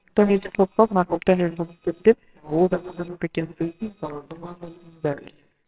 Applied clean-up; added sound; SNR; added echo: neural separator model SepFormer WHAMR!.